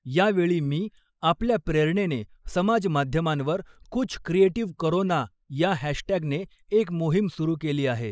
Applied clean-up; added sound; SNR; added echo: neural mask model Resemble Enhance denoiser.